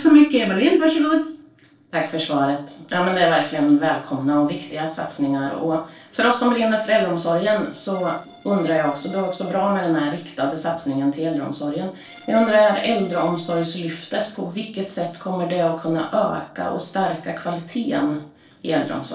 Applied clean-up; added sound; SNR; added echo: neural separator model SepFormer DNS4.